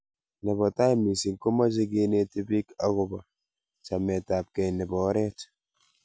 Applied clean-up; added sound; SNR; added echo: none; none; none; none.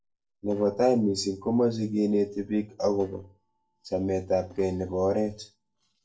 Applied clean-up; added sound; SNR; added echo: neural separator model SepFormer DNS4.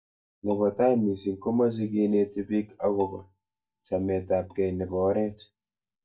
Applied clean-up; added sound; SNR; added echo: neural mask model DeepFilterNet 3.